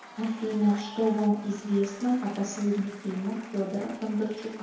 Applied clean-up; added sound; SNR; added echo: none; Applause / Crowd / Cheering; 17 dB; reverberation time 2.0 s.